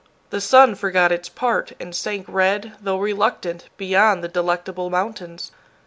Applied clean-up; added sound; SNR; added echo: none; none; none; none.